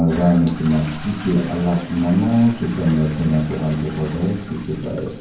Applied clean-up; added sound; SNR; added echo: none; Toilet flush; 17 dB; reverberation time 0.9 s.